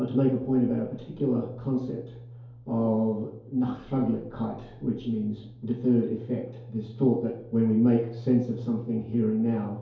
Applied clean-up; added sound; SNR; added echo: none; none; none; reverberation time 2.4 s.